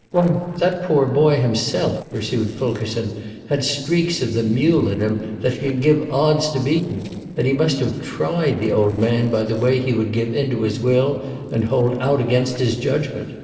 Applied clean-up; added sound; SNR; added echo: neural separator model SepFormer DNS4.